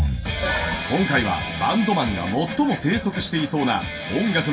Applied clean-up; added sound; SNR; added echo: none; none; none; reverberation time 0.2 s.